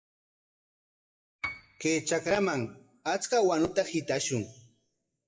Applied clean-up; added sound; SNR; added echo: classical method WPE with log-MMSE.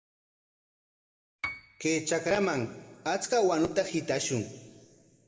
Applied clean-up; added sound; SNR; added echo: none; Piano; 13 dB; reverberation time 1.6 s.